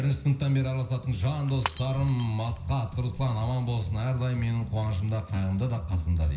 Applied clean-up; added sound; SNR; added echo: none; Shatter / Crushing; 15 dB; reverberation time 0.5 s.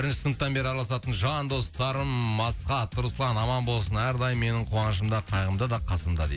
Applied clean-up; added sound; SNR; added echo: none; none; none; none.